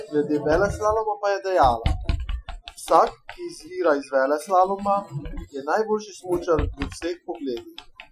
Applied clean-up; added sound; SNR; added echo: classical method Wiener filter.